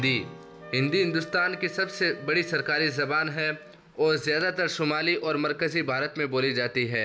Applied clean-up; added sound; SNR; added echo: none; Strum + Wind instrument, woodwind instrument; 20 dB; none.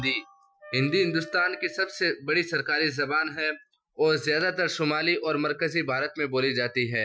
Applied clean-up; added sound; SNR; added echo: classical method Wiener filter.